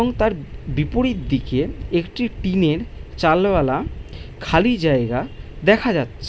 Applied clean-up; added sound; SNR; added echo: none; none; none; none.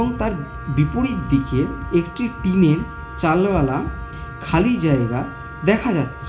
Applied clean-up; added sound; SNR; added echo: none; Wind instrument, woodwind instrument; 17 dB; reverberation time 0.4 s.